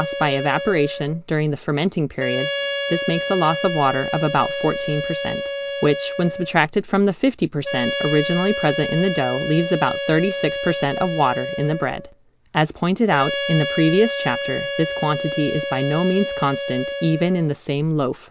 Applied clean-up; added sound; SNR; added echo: none; Wind instrument, woodwind instrument; 6 dB; none.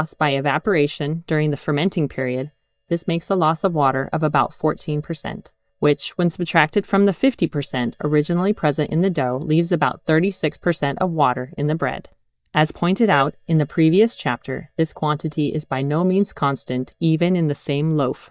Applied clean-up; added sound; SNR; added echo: neural mask model DeepFilterNet 3.